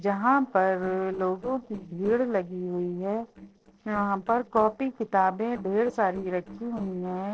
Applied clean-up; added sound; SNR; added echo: neural separator model SepFormer DNS4.